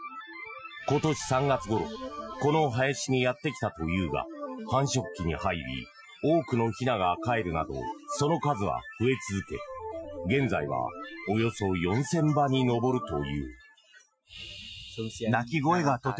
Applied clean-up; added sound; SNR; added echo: classical method Wiener filter.